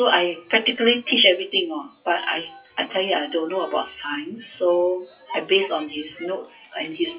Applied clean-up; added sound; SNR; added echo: classical method WPE with log-MMSE.